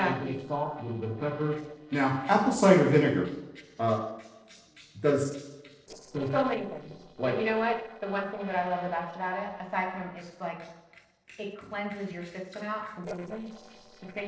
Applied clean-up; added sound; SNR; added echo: neural separator model SepFormer DNS4.